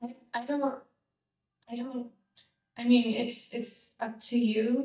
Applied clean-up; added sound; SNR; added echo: neural mask model DeepFilterNet 3.